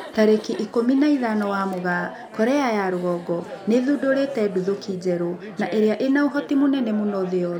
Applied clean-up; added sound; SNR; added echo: none; Chatter; 15 dB; none.